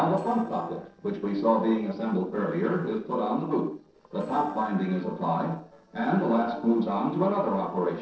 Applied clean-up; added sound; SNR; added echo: neural separator model SepFormer DNS4.